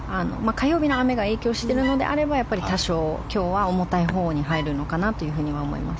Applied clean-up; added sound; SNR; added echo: none; Bowed string instrument; 16 dB; none.